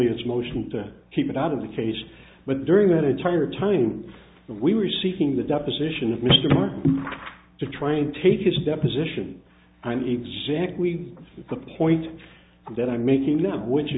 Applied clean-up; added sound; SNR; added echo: none; none; none; none.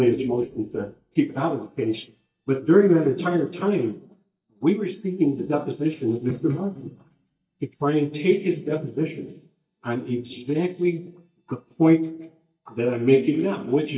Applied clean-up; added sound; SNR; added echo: neural mask model DeepFilterNet 3.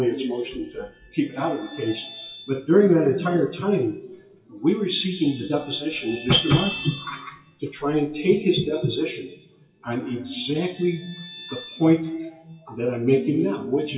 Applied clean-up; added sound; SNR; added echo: classical method WPE with log-MMSE.